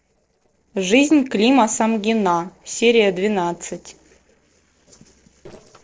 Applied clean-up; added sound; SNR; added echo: neural separator model SepFormer DNS4.